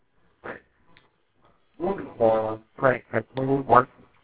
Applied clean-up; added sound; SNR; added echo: neural separator model SepFormer WHAMR!.